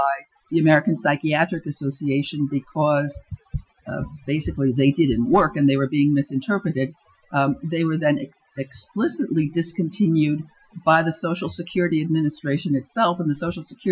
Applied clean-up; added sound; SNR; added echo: classical method Wiener filter.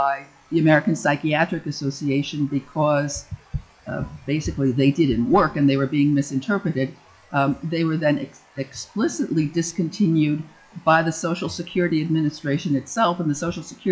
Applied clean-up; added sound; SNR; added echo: classical method log-MMSE.